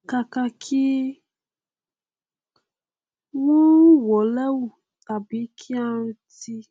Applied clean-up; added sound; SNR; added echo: none; none; none; none.